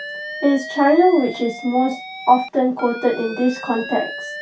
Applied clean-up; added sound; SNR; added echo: none; Alarm; 13 dB; reverberation time 0.2 s.